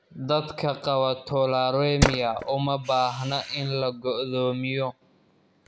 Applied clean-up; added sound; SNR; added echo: none; Tools; 3 dB; none.